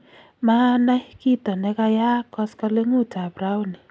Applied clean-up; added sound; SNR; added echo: none; none; none; none.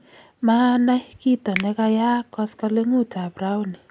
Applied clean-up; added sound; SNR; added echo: none; Finger snapping; 16 dB; none.